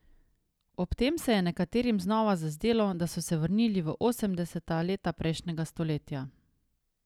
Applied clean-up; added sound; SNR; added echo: none; none; none; none.